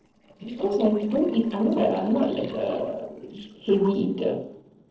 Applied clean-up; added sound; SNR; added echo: neural separator model SepFormer DNS4.